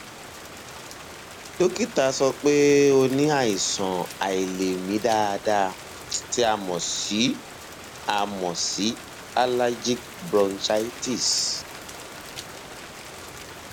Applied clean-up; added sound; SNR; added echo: none; Rain; 14 dB; none.